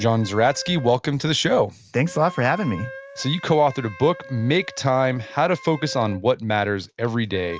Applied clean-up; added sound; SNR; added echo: none; Wind instrument, woodwind instrument; 19 dB; none.